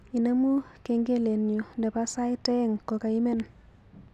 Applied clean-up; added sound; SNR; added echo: none; none; none; none.